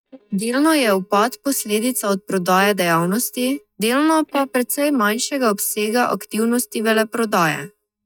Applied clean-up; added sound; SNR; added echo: neural mask model DeepFilterNet 3.